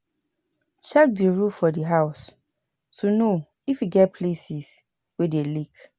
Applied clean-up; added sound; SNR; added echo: none; none; none; none.